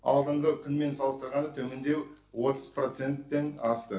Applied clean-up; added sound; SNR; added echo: none; none; none; none.